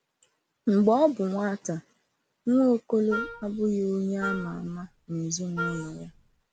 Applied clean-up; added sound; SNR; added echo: none; Wind instrument, woodwind instrument; 10 dB; none.